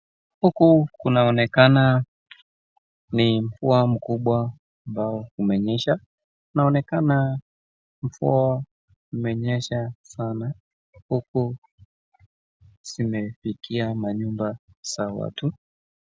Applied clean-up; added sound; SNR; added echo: none; none; none; none.